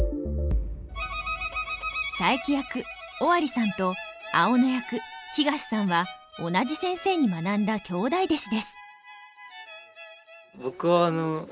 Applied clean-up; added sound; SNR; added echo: none; none; none; none.